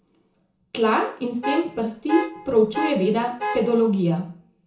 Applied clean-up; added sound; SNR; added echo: none; Alarm / Car; 8 dB; reverberation time 0.6 s.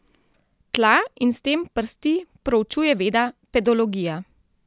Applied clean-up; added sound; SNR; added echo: none; none; none; none.